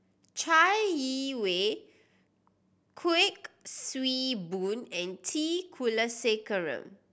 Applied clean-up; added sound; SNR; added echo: none; none; none; none.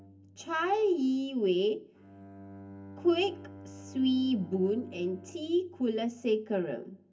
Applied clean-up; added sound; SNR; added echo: none; Bowed string instrument; 19 dB; reverberation time 0.3 s.